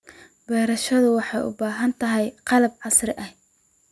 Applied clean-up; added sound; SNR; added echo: none; none; none; none.